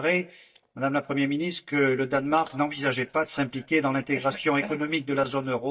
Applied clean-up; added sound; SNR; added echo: neural mask model DeepFilterNet 3.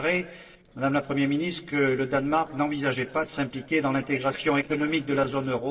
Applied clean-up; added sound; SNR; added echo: neural separator model SepFormer DNS4.